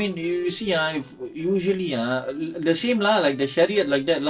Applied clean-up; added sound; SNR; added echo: neural separator model SepFormer DNS4.